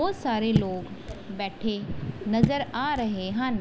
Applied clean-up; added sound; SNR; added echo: none; Raindrop / Drip; 4 dB; none.